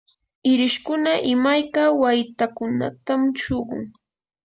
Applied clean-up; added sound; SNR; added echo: none; none; none; none.